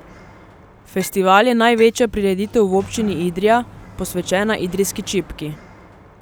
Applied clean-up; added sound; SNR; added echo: none; Chink, clink + Sliding door; 19 dB; none.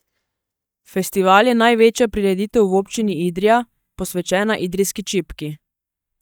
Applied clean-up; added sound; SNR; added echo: neural mask model DeepFilterNet 3.